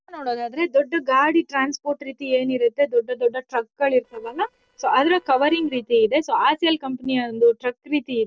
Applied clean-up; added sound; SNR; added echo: neural separator model SepFormer DNS4.